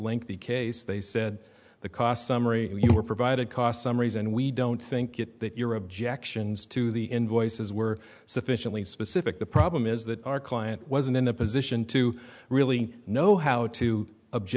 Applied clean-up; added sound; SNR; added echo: none; none; none; none.